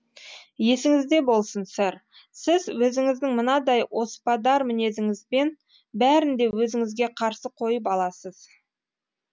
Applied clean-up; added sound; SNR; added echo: none; none; none; none.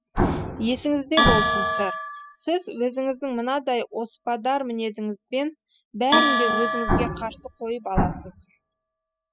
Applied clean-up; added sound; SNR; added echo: classical method spectral subtraction.